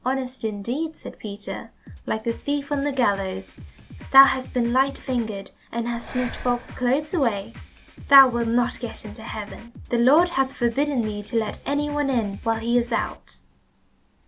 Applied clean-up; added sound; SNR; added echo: none; Drum kit + Breathing; 16 dB; none.